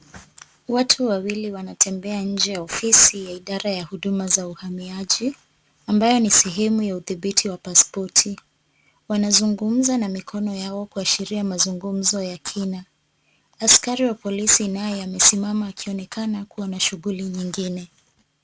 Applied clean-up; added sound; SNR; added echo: none; none; none; none.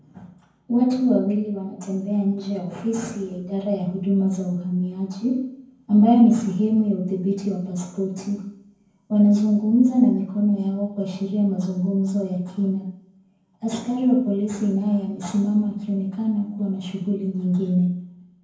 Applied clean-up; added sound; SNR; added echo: none; none; none; reverberation time 0.9 s.